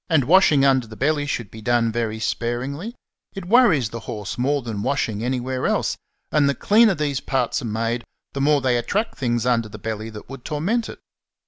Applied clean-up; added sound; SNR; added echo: none; none; none; none.